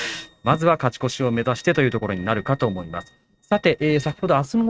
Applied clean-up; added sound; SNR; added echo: neural mask model RNNoise.